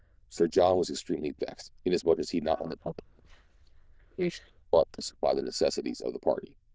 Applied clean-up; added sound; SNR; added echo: neural diffusion model UNIVERSE++.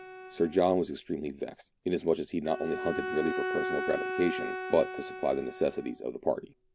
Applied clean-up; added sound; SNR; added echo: none; Bowed string instrument; 7 dB; none.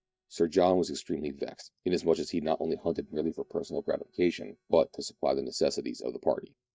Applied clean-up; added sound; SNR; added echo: neural mask model DeepFilterNet 3.